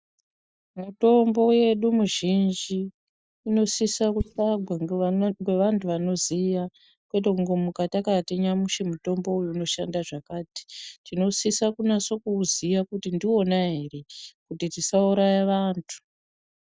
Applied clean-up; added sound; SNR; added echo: neural mask model DeepFilterNet 3.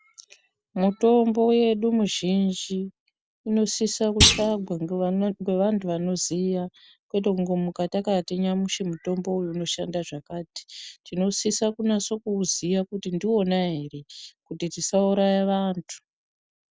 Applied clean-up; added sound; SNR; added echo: none; Thump, thud; 0 dB; none.